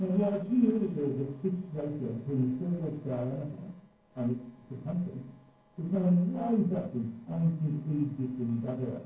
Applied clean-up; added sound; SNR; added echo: neural separator model SepFormer DNS4.